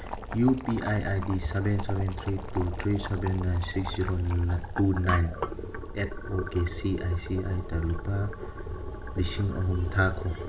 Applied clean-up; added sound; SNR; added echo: none; Boiling; 7 dB; reverberation time 1.5 s.